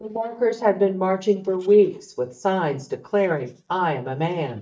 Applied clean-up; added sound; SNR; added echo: neural mask model DeepFilterNet 3.